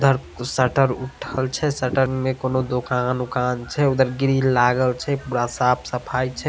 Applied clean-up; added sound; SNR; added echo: none; Fireworks / Ocean; 19 dB; none.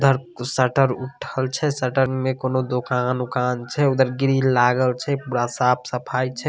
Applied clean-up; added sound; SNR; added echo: none; none; none; none.